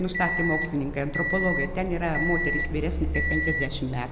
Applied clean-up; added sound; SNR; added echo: none; Microwave oven; 4 dB; none.